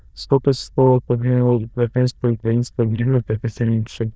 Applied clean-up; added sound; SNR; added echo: neural diffusion model UNIVERSE++.